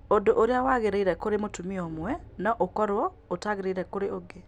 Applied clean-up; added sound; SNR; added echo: none; none; none; none.